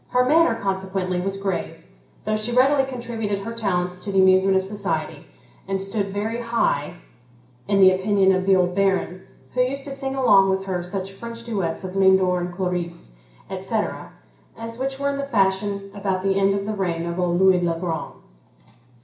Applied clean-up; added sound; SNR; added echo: none; none; none; reverberation time 0.5 s.